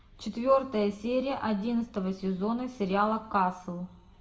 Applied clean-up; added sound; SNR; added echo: none; none; none; reverberation time 1.1 s.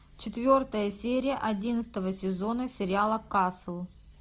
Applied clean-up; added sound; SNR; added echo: none; none; none; none.